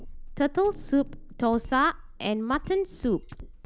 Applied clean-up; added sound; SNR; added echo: none; Drum kit; 13 dB; none.